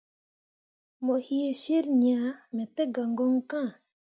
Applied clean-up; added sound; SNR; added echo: none; none; none; none.